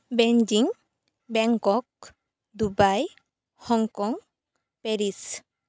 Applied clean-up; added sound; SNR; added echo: none; none; none; none.